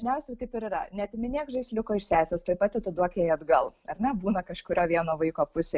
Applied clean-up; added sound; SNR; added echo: none; none; none; none.